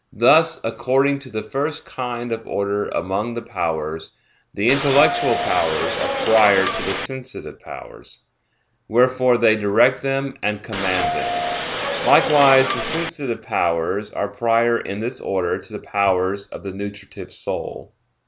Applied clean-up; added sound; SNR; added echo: none; Subway, metro, underground / Doorbell; 2 dB; none.